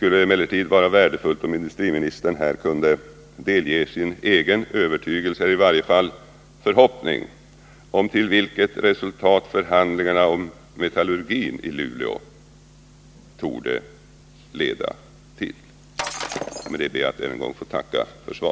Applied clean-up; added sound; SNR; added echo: none; Shatter; 11 dB; none.